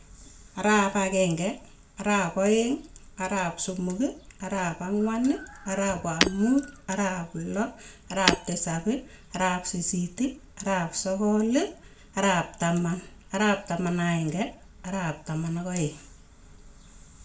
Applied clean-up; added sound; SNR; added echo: none; Shatter; 4 dB; reverberation time 0.4 s.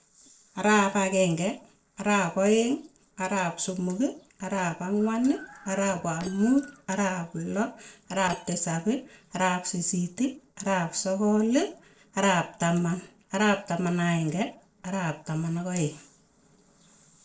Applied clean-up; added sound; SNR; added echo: neural separator model SepFormer DNS4.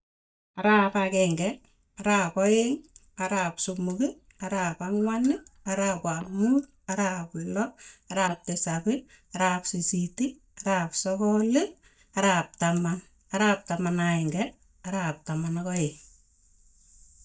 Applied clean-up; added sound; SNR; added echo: neural mask model DeepFilterNet 3.